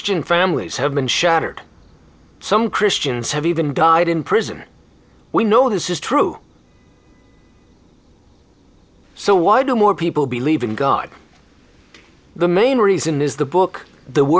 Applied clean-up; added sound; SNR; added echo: none; none; none; none.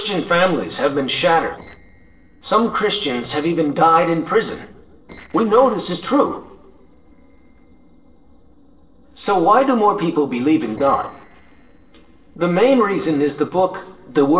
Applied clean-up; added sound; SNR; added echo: neural separator model SepFormer DNS4.